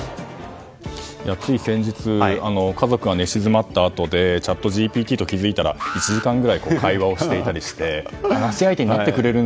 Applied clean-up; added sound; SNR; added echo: none; Alarm; 12 dB; none.